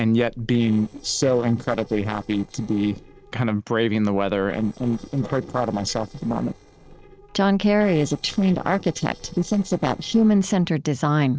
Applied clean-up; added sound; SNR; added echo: neural separator model SepFormer DNS4.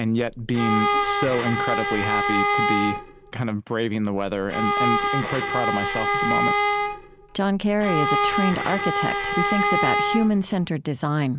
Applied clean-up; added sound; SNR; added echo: none; Bowed string instrument; -1 dB; none.